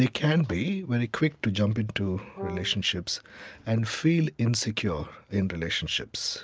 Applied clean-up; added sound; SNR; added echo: none; Brass instrument; 11 dB; none.